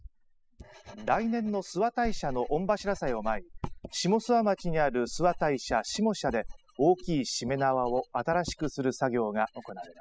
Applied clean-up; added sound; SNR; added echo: classical method spectral subtraction.